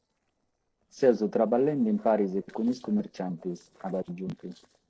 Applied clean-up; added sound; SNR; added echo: neural separator model SepFormer DNS4.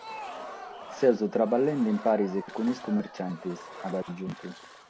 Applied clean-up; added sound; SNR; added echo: none; Crowd + Engine; 14 dB; none.